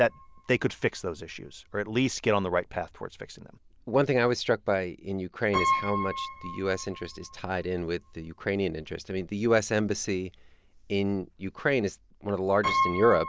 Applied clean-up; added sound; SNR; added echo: none; Piano; 8 dB; none.